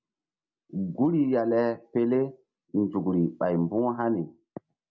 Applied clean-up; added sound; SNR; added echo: none; none; none; none.